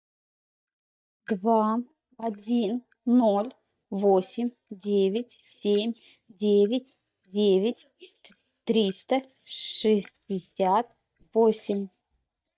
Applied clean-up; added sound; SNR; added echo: neural mask model DeepFilterNet 3.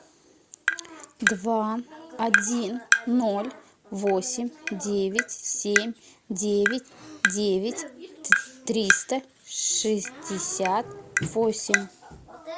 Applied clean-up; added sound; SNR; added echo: none; Tap; 2 dB; none.